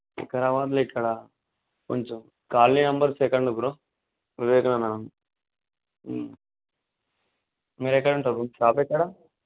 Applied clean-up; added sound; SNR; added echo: none; none; none; none.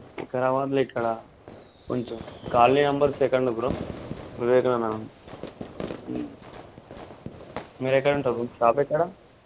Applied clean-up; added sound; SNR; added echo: none; Fireworks; 14 dB; none.